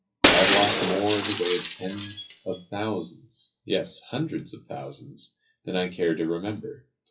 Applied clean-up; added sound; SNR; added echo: classical method WPE with log-MMSE.